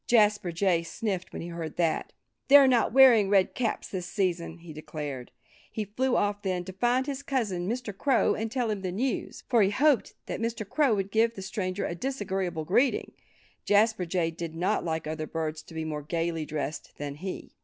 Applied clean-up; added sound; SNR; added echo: none; none; none; none.